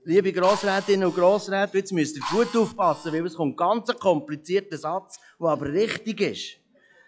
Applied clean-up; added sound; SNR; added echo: classical method log-MMSE.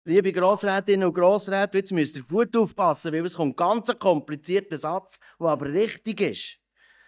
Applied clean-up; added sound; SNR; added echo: neural mask model DeepFilterNet 3.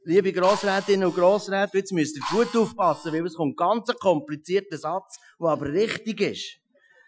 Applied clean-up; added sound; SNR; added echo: classical method Wiener filter.